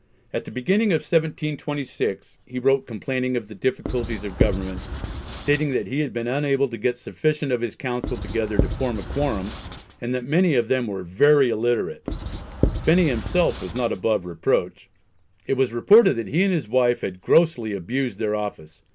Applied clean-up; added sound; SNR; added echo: none; Writing; 5 dB; none.